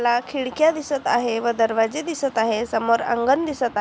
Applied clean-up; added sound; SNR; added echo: none; none; none; none.